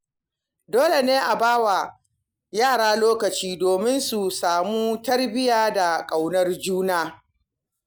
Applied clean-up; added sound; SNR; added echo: none; none; none; none.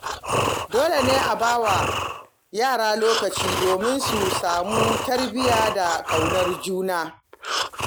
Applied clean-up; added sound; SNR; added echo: none; Breathing; 3 dB; none.